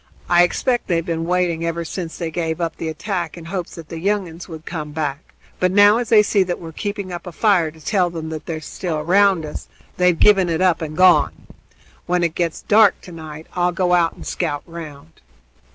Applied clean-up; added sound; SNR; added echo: none; Dog; 14 dB; none.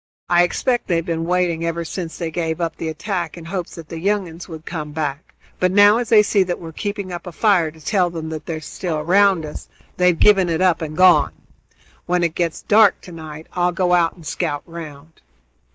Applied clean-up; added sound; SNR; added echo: neural mask model DeepFilterNet 3.